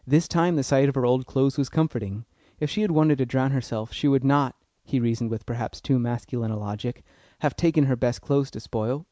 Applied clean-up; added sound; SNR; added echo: none; none; none; none.